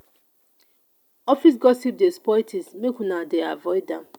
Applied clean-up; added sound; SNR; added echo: none; none; none; none.